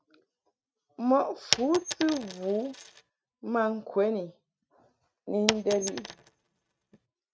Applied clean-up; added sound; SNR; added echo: neural mask model RNNoise.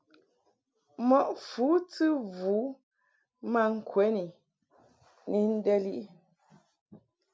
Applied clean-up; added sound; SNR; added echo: none; none; none; none.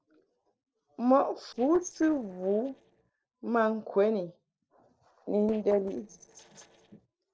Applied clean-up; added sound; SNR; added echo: neural separator model SepFormer DNS4.